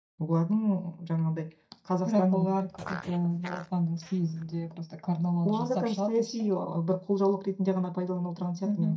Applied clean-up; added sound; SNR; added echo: neural mask model DeepFilterNet 3.